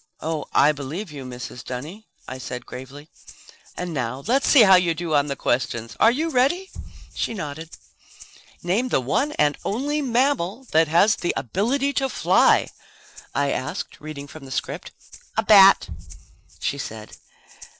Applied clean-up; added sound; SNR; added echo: neural separator model SepFormer DNS4.